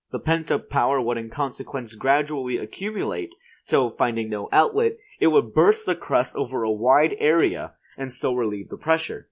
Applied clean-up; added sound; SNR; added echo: none; none; none; none.